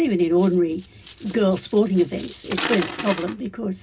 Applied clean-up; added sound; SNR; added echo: none; Coin (dropping); 12 dB; reverberation time 0.4 s.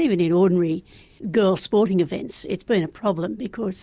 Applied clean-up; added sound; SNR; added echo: none; none; none; none.